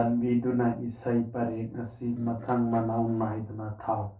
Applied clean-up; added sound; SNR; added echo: neural separator model SepFormer DNS4.